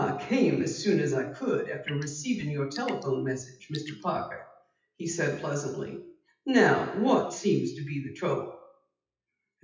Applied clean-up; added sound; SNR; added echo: classical method WPE with log-MMSE.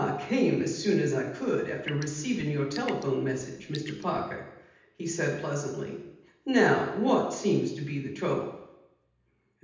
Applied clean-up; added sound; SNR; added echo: none; Drip / Sink (filling or washing) / Water tap, faucet / Water; 18 dB; reverberation time 0.9 s.